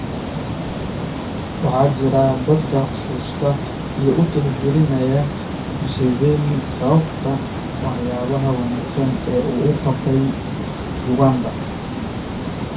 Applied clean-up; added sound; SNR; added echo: none; Water; 5 dB; reverberation time 0.3 s.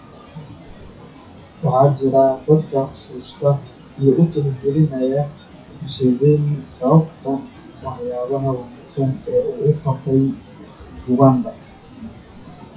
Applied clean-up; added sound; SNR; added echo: classical method WPE with log-MMSE.